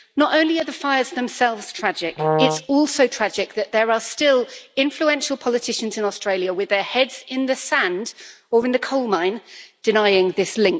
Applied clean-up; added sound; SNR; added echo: none; Brass instrument; 1 dB; none.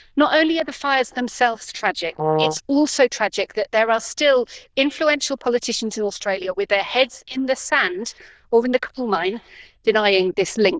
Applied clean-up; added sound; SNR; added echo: neural diffusion model UNIVERSE++.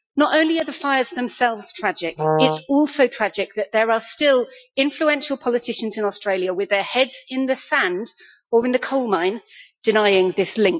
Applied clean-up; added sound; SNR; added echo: classical method Wiener filter.